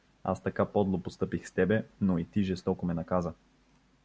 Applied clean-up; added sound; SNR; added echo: none; none; none; none.